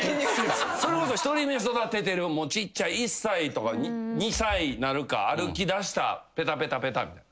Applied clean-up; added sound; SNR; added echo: none; none; none; none.